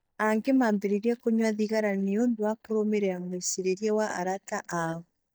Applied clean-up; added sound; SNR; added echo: neural mask model DeepFilterNet 3.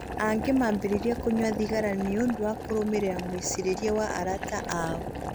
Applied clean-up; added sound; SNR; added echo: none; Boiling; 7 dB; none.